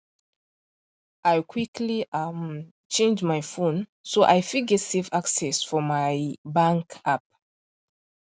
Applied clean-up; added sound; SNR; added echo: none; none; none; none.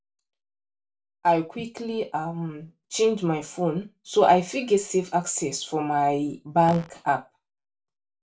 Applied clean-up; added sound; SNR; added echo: none; Fart; 14 dB; reverberation time 0.2 s.